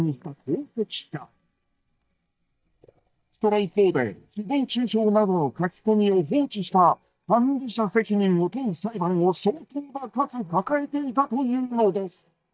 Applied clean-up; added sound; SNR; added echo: neural mask model DeepFilterNet 3.